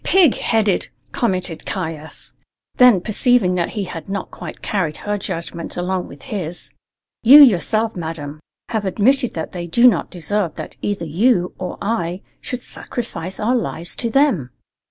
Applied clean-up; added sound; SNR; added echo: none; none; none; none.